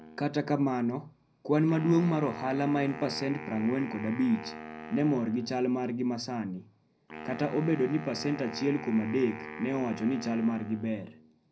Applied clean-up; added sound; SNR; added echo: none; Wind instrument, woodwind instrument; 13 dB; reverberation time 0.4 s.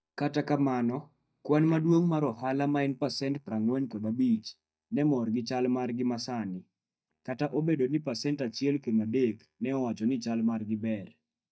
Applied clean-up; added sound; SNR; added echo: neural mask model DeepFilterNet 3.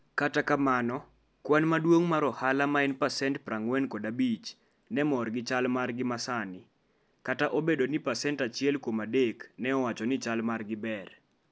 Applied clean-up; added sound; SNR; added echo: none; none; none; none.